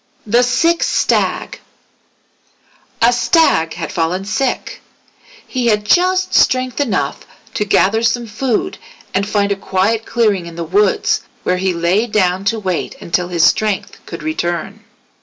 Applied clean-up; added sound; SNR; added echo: none; none; none; none.